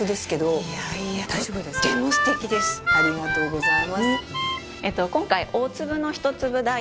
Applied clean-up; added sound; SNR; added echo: none; Harmonica; -1 dB; none.